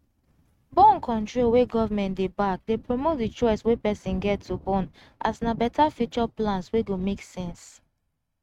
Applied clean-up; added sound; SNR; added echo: neural mask model RNNoise.